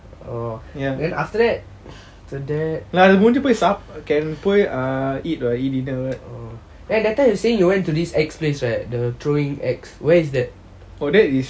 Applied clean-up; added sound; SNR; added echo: none; none; none; none.